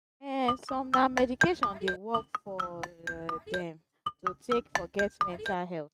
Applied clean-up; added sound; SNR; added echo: neural mask model RNNoise.